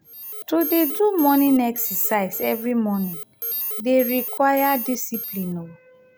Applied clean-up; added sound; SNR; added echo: none; Alarm; 9 dB; none.